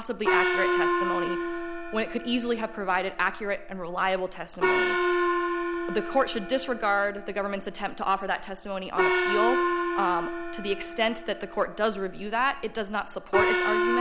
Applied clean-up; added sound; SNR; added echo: none; Gong; -1 dB; none.